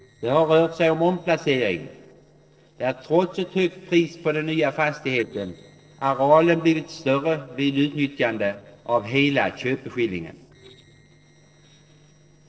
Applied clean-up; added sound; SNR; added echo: neural separator model SepFormer DNS4.